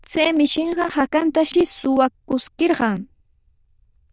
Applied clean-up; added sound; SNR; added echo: neural diffusion model UNIVERSE++.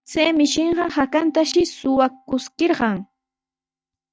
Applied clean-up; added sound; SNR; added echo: neural mask model DeepFilterNet 3.